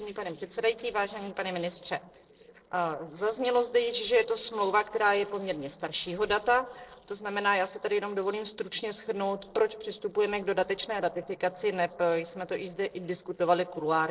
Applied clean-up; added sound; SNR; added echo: neural separator model SepFormer DNS4.